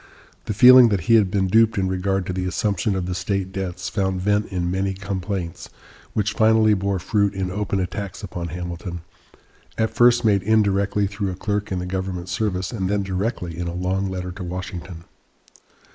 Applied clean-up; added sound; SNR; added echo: neural mask model Resemble Enhance denoiser.